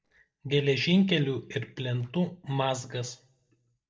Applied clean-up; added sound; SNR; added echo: neural separator model SepFormer DNS4.